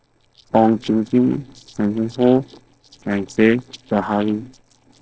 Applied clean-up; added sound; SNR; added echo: neural separator model SepFormer DNS4.